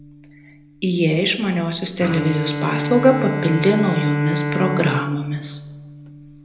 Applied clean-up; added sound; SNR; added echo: none; Bowed string instrument; 6 dB; reverberation time 0.8 s.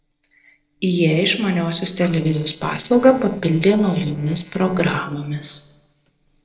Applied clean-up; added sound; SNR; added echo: neural separator model SepFormer DNS4.